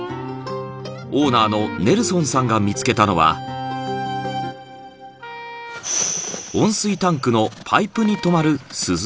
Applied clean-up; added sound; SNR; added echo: none; Wind instrument, woodwind instrument; 16 dB; none.